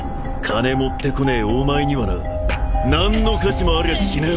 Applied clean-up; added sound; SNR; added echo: none; none; none; none.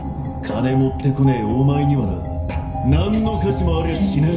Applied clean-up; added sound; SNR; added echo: none; none; none; reverberation time 0.5 s.